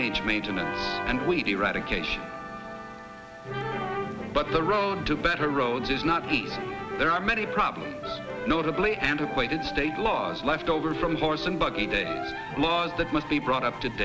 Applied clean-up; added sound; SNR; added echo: none; none; none; none.